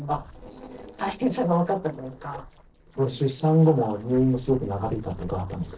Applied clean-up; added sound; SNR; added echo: neural separator model SepFormer DNS4.